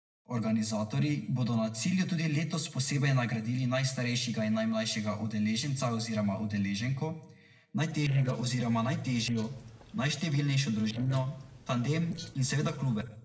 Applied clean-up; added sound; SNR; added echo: neural separator model SepFormer DNS4.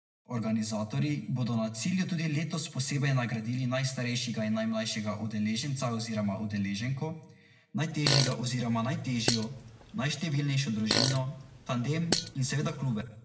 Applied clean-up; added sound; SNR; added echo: none; Fart; 4 dB; reverberation time 0.6 s.